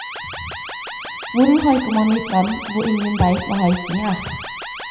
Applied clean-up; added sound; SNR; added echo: none; Alarm; 11 dB; reverberation time 0.7 s.